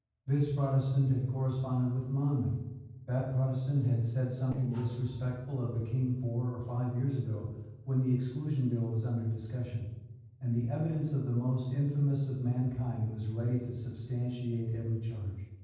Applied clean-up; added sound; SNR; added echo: neural separator model SepFormer DNS4.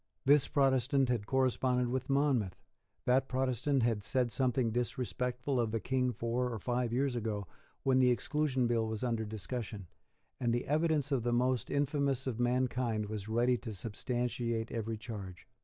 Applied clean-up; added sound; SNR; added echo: none; none; none; none.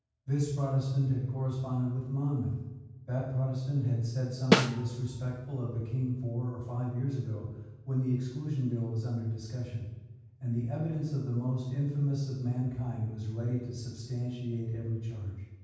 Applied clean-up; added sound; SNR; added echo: none; Snare drum; -3 dB; reverberation time 1.2 s.